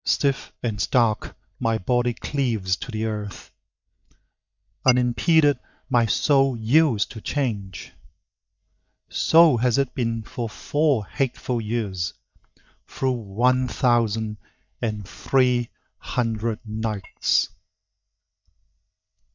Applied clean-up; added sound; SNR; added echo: neural mask model DeepFilterNet 3.